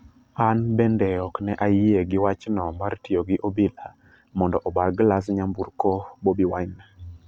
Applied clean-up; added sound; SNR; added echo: none; none; none; none.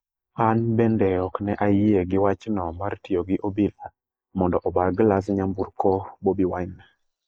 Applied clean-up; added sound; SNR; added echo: neural mask model Resemble Enhance denoiser.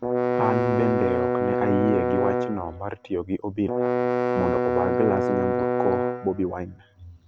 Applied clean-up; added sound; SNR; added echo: none; Bowed string instrument; -3 dB; none.